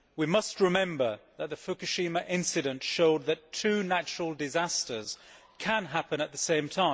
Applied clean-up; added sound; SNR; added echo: none; none; none; none.